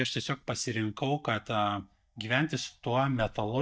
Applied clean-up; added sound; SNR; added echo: neural mask model DeepFilterNet 3.